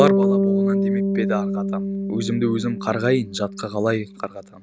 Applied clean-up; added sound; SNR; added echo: none; Bass guitar; -2 dB; none.